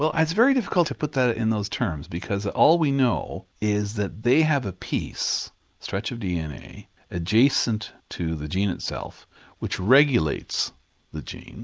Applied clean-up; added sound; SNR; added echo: none; none; none; none.